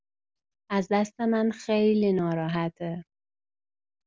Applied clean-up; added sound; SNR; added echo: none; none; none; none.